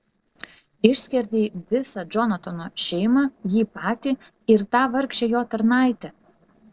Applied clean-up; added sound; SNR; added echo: neural separator model SepFormer DNS4.